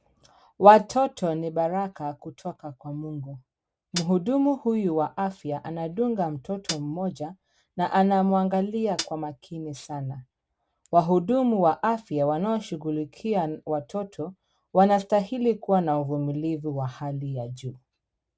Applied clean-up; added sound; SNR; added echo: none; Hi-hat; 14 dB; none.